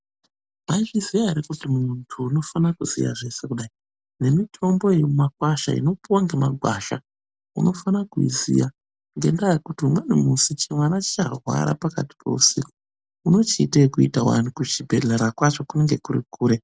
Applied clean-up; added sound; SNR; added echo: none; none; none; none.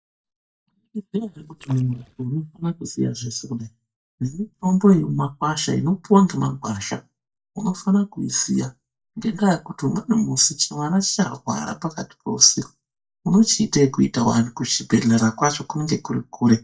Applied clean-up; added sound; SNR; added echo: neural mask model DeepFilterNet 3.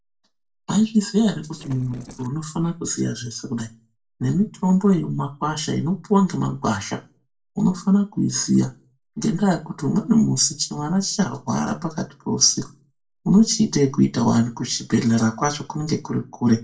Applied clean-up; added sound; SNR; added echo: neural separator model SepFormer DNS4.